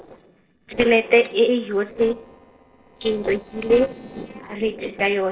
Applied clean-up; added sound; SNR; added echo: neural separator model SepFormer DNS4.